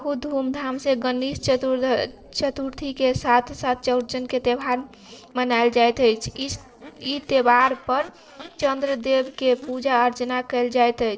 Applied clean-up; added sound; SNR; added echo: neural separator model SepFormer DNS4.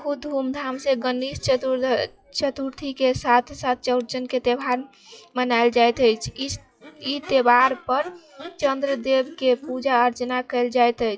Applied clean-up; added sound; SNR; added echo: classical method WPE with log-MMSE.